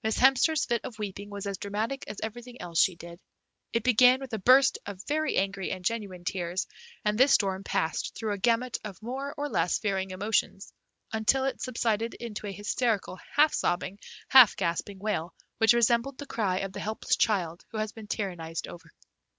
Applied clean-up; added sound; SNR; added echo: none; Tambourine; 13 dB; none.